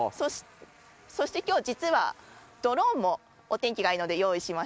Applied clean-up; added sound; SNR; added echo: none; none; none; none.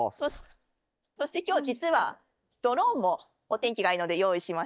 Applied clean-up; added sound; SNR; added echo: neural mask model DeepFilterNet 3.